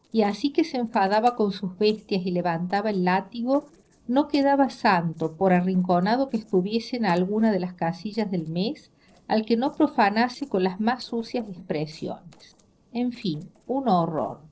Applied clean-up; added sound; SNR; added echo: neural separator model SepFormer DNS4.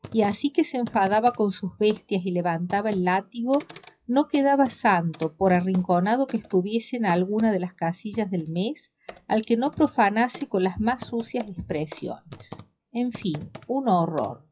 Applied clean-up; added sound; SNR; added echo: classical method WPE with log-MMSE.